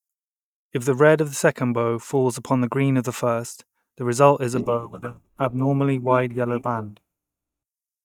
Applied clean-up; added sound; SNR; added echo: neural mask model DeepFilterNet 3.